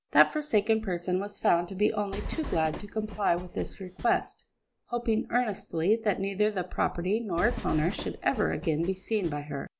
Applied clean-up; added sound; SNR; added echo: none; Train; 10 dB; none.